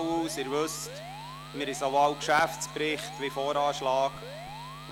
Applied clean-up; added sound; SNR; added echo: none; Alarm; 14 dB; none.